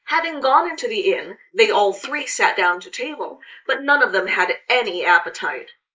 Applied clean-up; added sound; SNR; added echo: neural mask model Resemble Enhance denoiser.